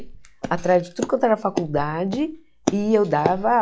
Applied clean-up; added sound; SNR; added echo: classical method log-MMSE.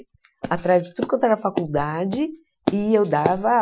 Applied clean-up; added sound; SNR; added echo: classical method Wiener filter.